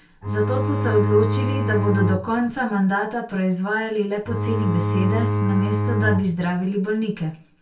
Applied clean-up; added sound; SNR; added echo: none; Bowed string instrument; -1 dB; reverberation time 0.2 s.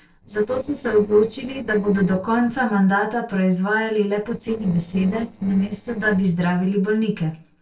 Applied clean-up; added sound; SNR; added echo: neural separator model SepFormer DNS4.